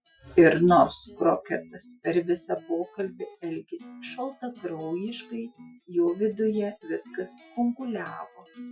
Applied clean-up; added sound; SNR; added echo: classical method Wiener filter.